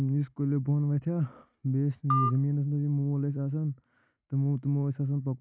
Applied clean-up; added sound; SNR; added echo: neural mask model RNNoise.